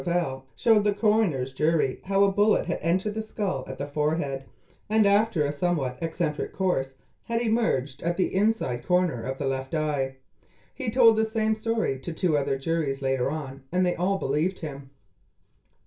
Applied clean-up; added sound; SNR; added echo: none; none; none; reverberation time 0.2 s.